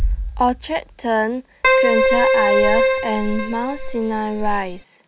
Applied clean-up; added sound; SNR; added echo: none; Keyboard (musical) + Bass drum; -3 dB; none.